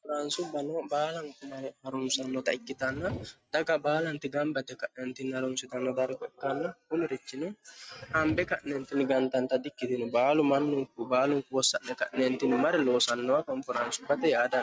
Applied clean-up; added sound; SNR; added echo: neural mask model RNNoise.